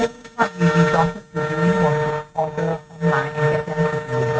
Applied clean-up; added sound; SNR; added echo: neural mask model RNNoise.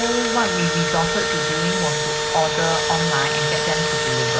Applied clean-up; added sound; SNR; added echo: none; Engine / Drill; -2 dB; none.